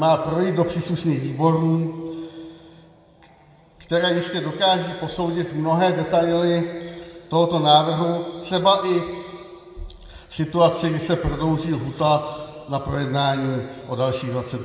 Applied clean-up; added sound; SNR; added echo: none; none; none; reverberation time 2.0 s.